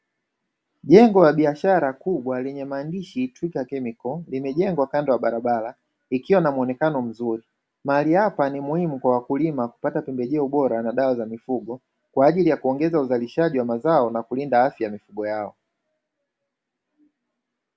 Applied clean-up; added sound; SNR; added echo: none; none; none; none.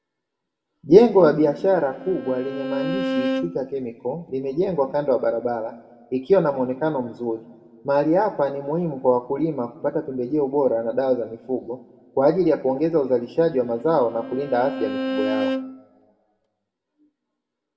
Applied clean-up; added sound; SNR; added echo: none; Bowed string instrument; 7 dB; reverberation time 1.0 s.